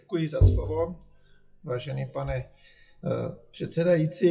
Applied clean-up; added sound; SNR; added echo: classical method WPE with log-MMSE.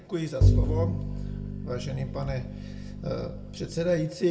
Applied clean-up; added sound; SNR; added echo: none; Bowed string instrument; -4 dB; reverberation time 0.3 s.